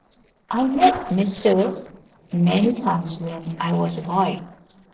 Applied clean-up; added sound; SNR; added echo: neural separator model SepFormer DNS4.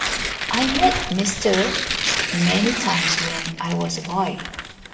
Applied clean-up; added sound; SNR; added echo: none; Tearing; 2 dB; reverberation time 0.9 s.